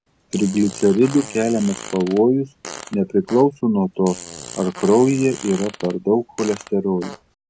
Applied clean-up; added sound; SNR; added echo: none; Fart; 16 dB; none.